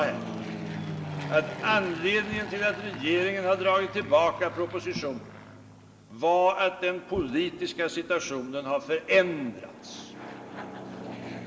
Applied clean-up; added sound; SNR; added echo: none; Fixed-wing aircraft, airplane; 12 dB; reverberation time 2.4 s.